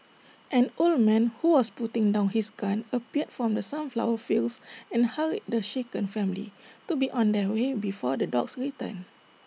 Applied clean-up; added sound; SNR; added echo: none; none; none; none.